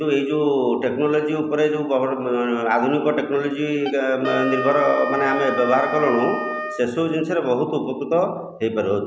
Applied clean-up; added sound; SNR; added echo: none; Wind instrument, woodwind instrument; 11 dB; none.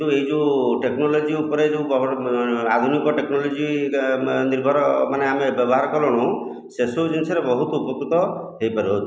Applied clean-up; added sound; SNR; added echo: none; none; none; none.